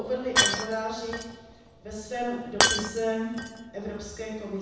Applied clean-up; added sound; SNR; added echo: none; Shatter; -2 dB; reverberation time 1.0 s.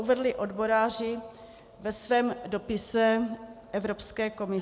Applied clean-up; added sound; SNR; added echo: none; none; none; none.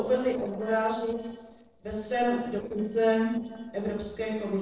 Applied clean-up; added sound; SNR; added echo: neural separator model SepFormer DNS4.